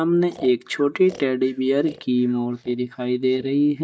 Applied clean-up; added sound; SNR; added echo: neural mask model DeepFilterNet 3.